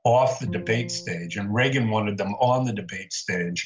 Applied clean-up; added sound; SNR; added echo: none; Bowed string instrument; 16 dB; none.